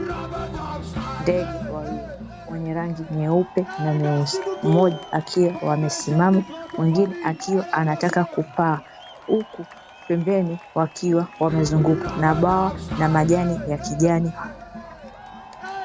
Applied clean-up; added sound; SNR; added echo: none; Cheering; 9 dB; none.